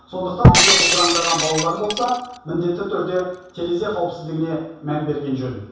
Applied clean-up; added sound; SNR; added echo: none; Shatter; -4 dB; reverberation time 0.7 s.